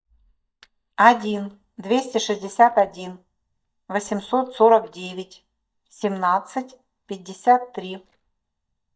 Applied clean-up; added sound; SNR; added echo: neural mask model DeepFilterNet 3.